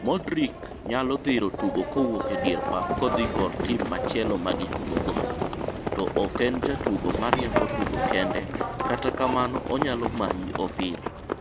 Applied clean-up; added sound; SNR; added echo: none; Livestock, farm animals, working animals; 1 dB; none.